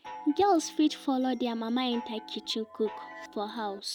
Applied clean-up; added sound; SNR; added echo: none; Chime; 17 dB; none.